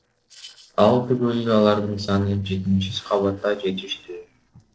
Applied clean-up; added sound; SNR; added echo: neural separator model SepFormer DNS4.